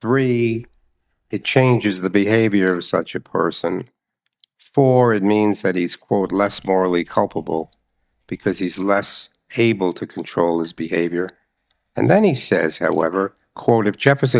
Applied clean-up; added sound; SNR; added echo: neural mask model DeepFilterNet 3.